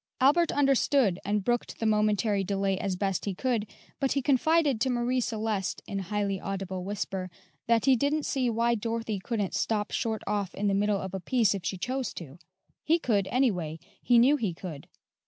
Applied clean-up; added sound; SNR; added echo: none; none; none; none.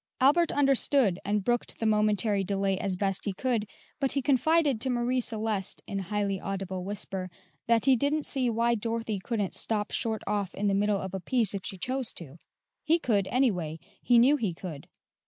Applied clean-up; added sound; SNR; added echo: neural mask model Resemble Enhance denoiser.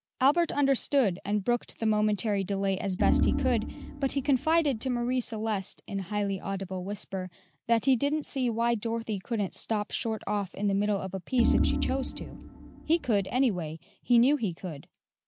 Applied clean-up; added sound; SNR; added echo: none; Organ; 2 dB; none.